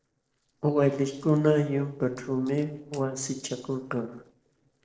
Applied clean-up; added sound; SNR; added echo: neural separator model SepFormer DNS4.